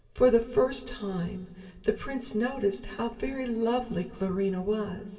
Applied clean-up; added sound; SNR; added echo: none; none; none; reverberation time 1.8 s.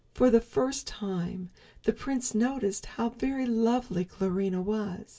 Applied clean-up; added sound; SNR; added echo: none; none; none; none.